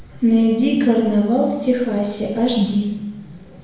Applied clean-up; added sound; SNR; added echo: none; none; none; reverberation time 0.9 s.